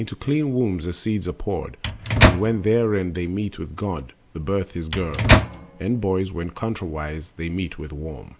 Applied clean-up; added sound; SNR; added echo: none; Microwave oven; -4 dB; none.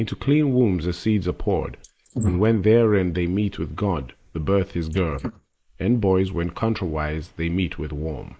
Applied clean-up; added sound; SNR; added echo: neural mask model Resemble Enhance denoiser.